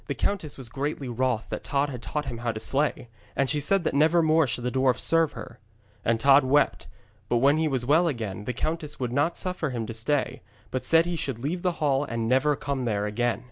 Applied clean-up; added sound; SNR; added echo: none; none; none; none.